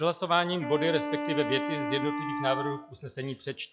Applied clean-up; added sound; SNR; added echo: classical method log-MMSE.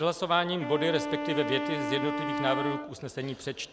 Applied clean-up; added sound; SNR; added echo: none; Wind instrument, woodwind instrument; 3 dB; none.